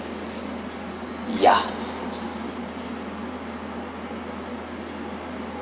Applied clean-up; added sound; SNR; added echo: none; Cutlery, silverware; 18 dB; none.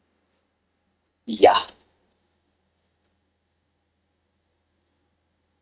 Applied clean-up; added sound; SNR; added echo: neural mask model DeepFilterNet 3.